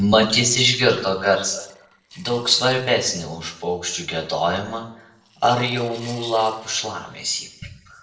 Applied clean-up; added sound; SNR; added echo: neural separator model SepFormer DNS4.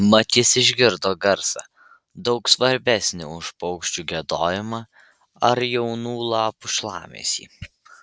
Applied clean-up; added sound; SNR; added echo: none; none; none; none.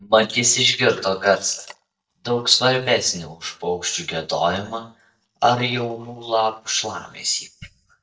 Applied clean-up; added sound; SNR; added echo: neural mask model DeepFilterNet 3.